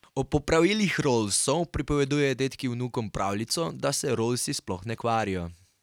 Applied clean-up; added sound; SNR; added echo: none; none; none; none.